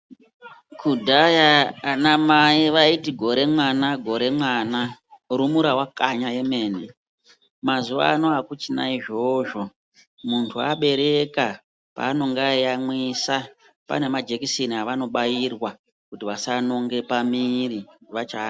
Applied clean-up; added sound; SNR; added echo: none; none; none; none.